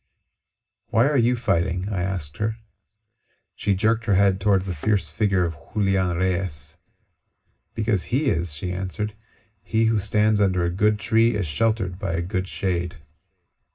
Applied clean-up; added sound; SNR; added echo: none; Thump, thud; 19 dB; reverberation time 0.4 s.